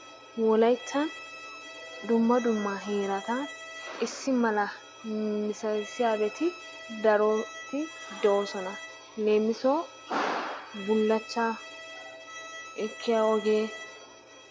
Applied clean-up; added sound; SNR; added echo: none; Bowed string instrument; 15 dB; none.